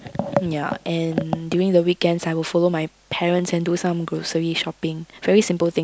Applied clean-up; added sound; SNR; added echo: none; none; none; none.